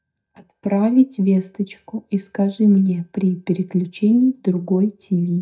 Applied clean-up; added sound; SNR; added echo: neural mask model DeepFilterNet 3.